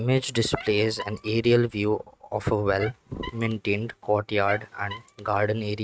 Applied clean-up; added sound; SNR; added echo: neural mask model RNNoise.